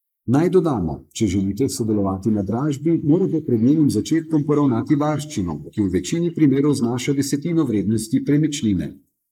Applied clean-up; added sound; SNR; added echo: neural mask model Resemble Enhance denoiser.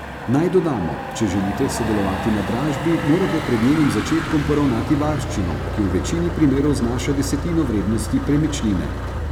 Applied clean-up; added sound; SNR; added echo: none; Motor vehicle (road); 6 dB; none.